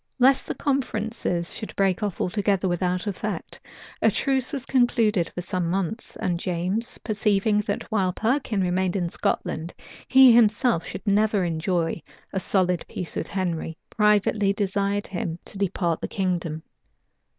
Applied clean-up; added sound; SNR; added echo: none; none; none; none.